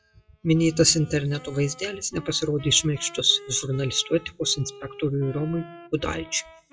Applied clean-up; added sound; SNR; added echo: classical method WPE with log-MMSE.